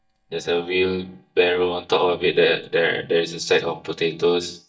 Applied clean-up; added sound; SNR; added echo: neural mask model DeepFilterNet 3.